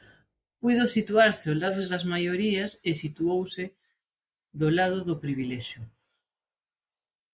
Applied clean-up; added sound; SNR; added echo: neural mask model Resemble Enhance denoiser.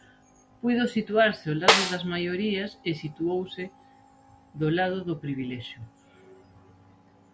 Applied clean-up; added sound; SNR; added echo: none; Snare drum; -4 dB; none.